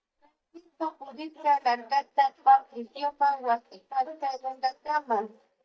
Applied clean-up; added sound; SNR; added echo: neural mask model DeepFilterNet 3.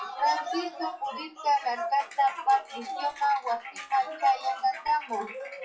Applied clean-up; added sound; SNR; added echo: classical method WPE with log-MMSE.